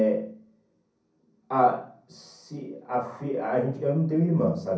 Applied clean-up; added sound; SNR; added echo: none; none; none; reverberation time 0.6 s.